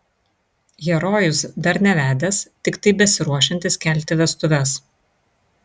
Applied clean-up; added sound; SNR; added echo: none; none; none; none.